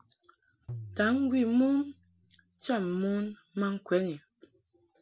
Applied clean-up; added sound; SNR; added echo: none; Tabla; 17 dB; none.